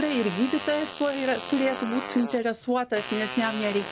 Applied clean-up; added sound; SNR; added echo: none; Fart; 10 dB; none.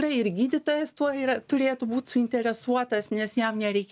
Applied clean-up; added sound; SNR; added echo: none; none; none; none.